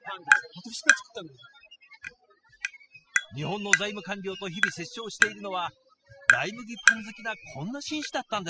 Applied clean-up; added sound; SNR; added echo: classical method spectral subtraction.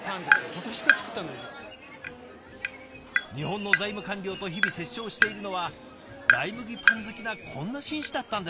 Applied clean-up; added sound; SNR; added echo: none; Tap; -5 dB; none.